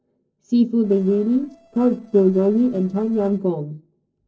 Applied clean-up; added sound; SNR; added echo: neural separator model SepFormer DNS4.